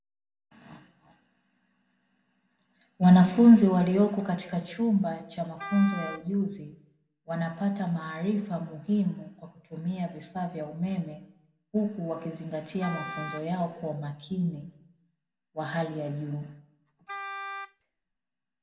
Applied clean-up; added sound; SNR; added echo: none; Wind instrument, woodwind instrument; 12 dB; reverberation time 0.8 s.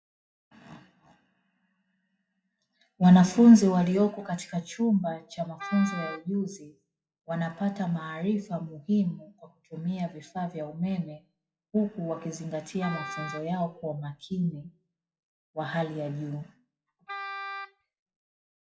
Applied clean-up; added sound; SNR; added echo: classical method WPE with log-MMSE.